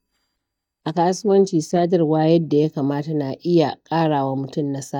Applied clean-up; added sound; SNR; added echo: neural mask model DeepFilterNet 3.